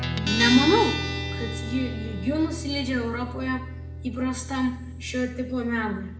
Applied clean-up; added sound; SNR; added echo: none; Guitar; 4 dB; reverberation time 0.8 s.